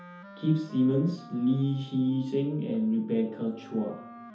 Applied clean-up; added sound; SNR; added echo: none; Wind instrument, woodwind instrument; 19 dB; reverberation time 0.6 s.